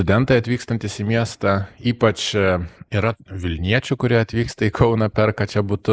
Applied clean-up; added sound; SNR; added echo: neural mask model Resemble Enhance denoiser.